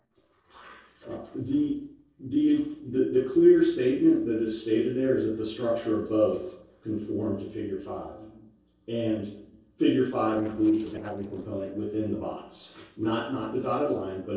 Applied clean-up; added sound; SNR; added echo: neural separator model SepFormer DNS4.